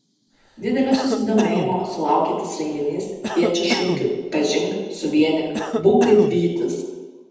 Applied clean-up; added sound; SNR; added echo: none; Cough; 9 dB; reverberation time 1.0 s.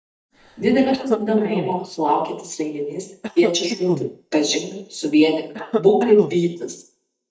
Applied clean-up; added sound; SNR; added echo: neural mask model DeepFilterNet 3.